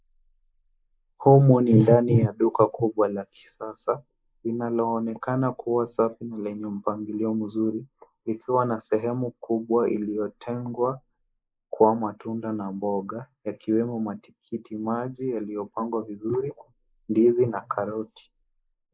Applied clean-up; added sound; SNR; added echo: neural mask model Resemble Enhance denoiser.